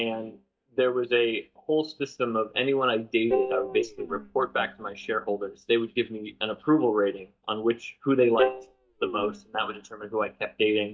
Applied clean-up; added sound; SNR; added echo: neural mask model DeepFilterNet 3.